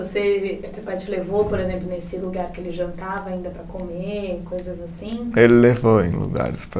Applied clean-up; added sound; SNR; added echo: none; Livestock, farm animals, working animals; 18 dB; none.